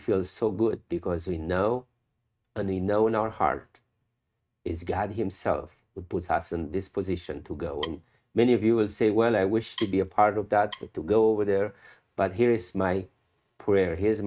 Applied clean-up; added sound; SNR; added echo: neural mask model RNNoise.